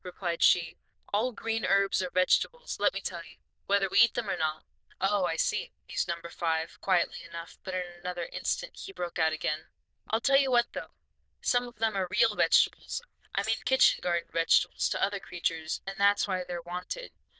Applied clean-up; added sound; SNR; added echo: neural diffusion model UNIVERSE++.